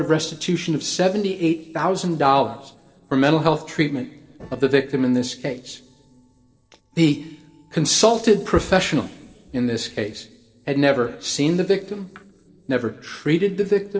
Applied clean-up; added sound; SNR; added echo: neural separator model SepFormer DNS4.